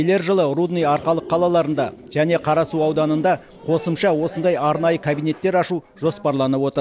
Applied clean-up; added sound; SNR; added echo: none; none; none; none.